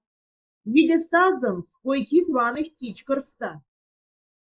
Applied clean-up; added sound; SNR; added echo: neural mask model Resemble Enhance denoiser.